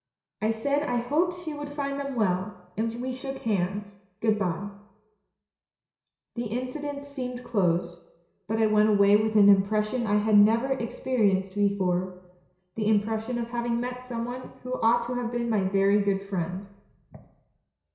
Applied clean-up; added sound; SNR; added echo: none; none; none; reverberation time 0.7 s.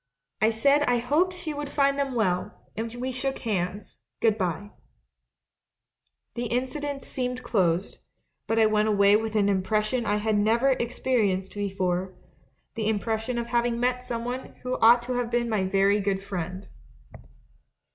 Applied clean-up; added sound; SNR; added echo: none; none; none; none.